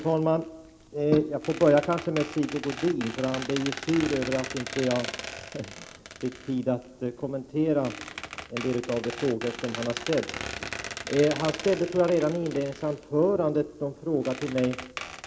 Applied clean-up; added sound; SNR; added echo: none; Squeak; 12 dB; none.